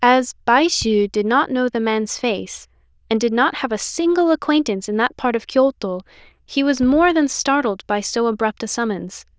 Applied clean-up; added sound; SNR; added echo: neural diffusion model UNIVERSE++.